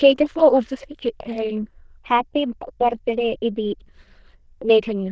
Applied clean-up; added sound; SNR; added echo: neural diffusion model UNIVERSE++.